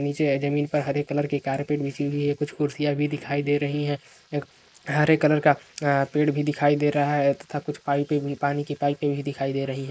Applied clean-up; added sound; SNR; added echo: neural mask model Resemble Enhance denoiser.